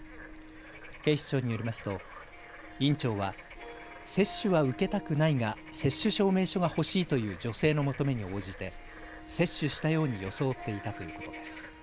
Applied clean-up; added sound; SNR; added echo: none; Harp + Bird / Frog; 15 dB; none.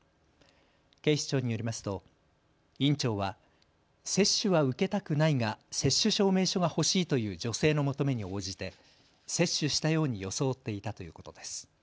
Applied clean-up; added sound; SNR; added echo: none; none; none; none.